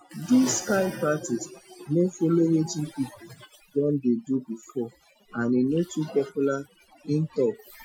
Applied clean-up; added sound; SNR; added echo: classical method Wiener filter.